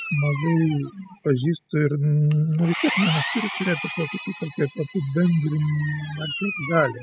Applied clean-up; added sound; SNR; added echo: classical method spectral subtraction.